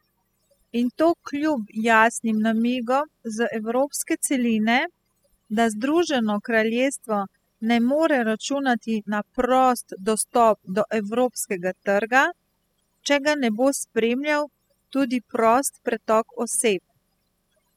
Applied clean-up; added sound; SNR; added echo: classical method spectral subtraction.